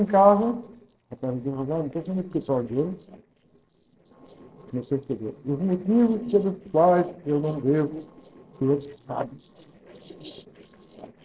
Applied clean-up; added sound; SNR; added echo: neural separator model SepFormer DNS4.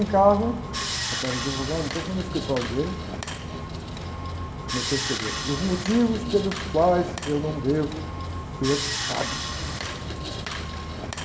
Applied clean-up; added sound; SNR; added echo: none; Sawing; 4 dB; reverberation time 1.5 s.